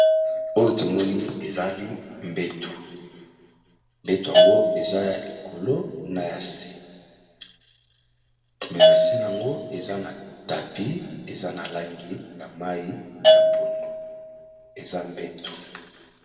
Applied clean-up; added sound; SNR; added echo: none; Bell / Percussion; -4 dB; reverberation time 2.1 s.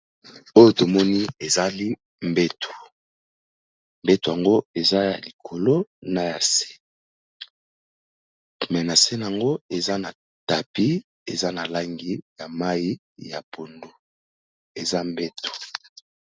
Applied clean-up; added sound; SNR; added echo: none; none; none; none.